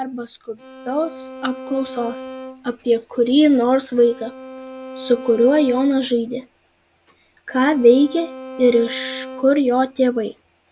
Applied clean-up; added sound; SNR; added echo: none; Bowed string instrument; 16 dB; none.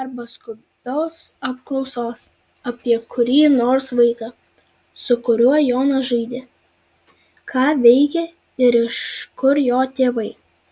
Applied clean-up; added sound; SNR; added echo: none; none; none; none.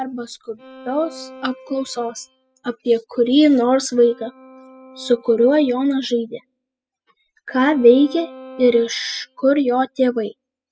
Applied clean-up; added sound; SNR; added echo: classical method spectral subtraction.